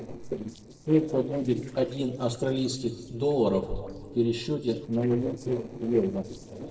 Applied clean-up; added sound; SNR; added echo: neural separator model SepFormer DNS4.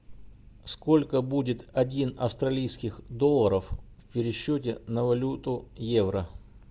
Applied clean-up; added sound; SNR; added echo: none; none; none; none.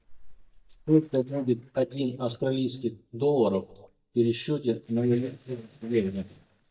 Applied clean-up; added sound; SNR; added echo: neural mask model DeepFilterNet 3.